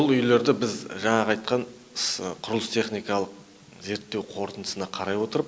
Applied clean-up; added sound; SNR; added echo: none; none; none; none.